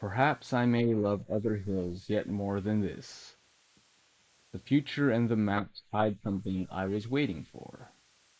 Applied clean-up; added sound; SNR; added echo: neural mask model Resemble Enhance denoiser.